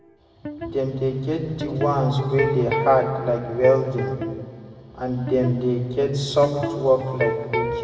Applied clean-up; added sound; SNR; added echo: none; Electric guitar; 8 dB; reverberation time 1.9 s.